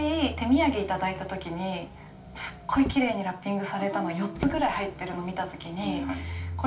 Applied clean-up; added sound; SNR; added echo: none; Motor vehicle (road); 11 dB; reverberation time 0.3 s.